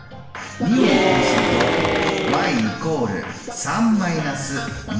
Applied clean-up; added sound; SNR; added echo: none; Applause / Cheering; -1 dB; reverberation time 0.9 s.